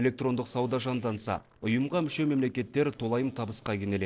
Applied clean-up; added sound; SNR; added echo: neural separator model SepFormer DNS4.